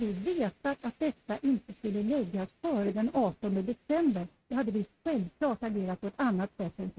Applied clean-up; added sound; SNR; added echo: neural mask model RNNoise.